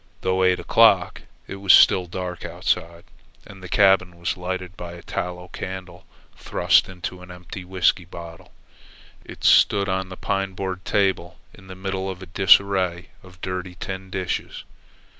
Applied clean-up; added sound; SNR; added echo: none; none; none; none.